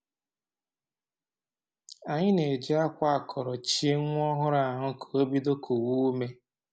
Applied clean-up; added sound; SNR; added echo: none; none; none; none.